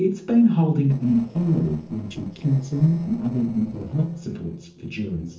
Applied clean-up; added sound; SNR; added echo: neural separator model SepFormer DNS4.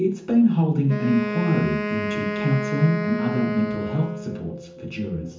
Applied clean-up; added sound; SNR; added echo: none; Wind instrument, woodwind instrument; 6 dB; reverberation time 0.6 s.